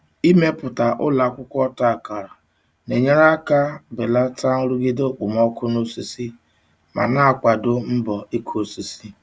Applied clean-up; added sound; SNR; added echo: none; none; none; none.